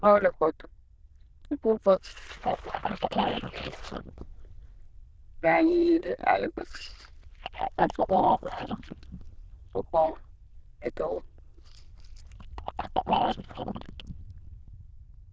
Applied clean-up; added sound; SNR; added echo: neural diffusion model UNIVERSE++.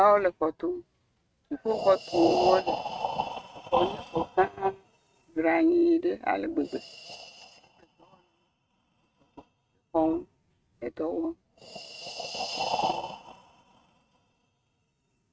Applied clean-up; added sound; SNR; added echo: neural mask model RNNoise.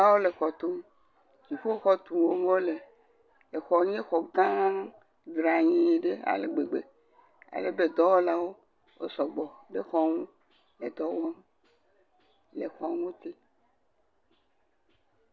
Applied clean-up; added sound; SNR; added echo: none; none; none; none.